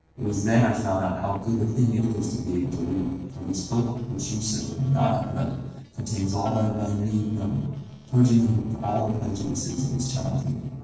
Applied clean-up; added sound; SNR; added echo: neural separator model SepFormer DNS4.